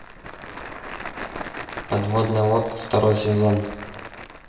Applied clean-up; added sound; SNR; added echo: none; Crumpling, crinkling; 12 dB; reverberation time 0.8 s.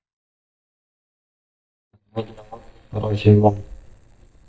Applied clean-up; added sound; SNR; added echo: neural mask model DeepFilterNet 3.